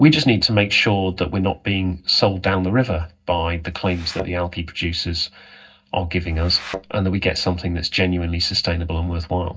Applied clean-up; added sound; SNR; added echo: neural mask model DeepFilterNet 3.